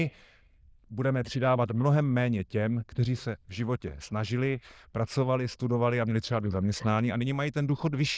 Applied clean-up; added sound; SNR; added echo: neural diffusion model UNIVERSE++.